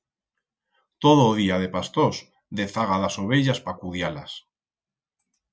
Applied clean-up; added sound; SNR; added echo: none; none; none; none.